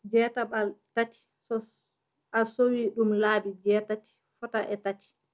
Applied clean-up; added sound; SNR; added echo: none; none; none; none.